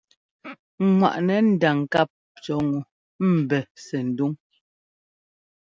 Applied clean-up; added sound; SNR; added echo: none; none; none; none.